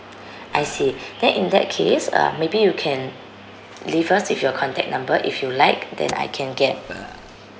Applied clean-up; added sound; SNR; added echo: none; Burping, eructation; 15 dB; none.